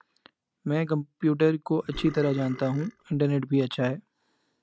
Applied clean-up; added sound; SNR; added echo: none; Burping, eructation; 16 dB; none.